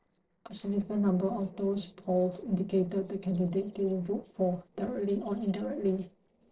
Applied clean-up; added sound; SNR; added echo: neural separator model SepFormer DNS4.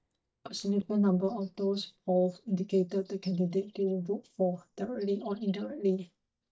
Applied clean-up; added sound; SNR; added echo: neural mask model DeepFilterNet 3.